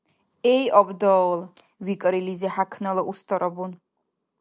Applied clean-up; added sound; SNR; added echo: none; none; none; none.